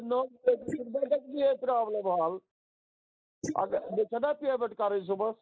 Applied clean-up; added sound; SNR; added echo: neural mask model Resemble Enhance denoiser.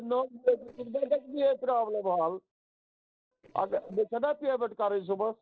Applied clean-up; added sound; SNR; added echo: neural separator model SepFormer DNS4.